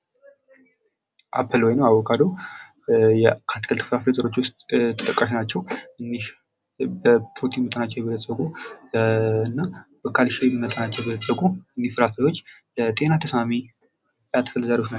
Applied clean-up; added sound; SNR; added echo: none; none; none; none.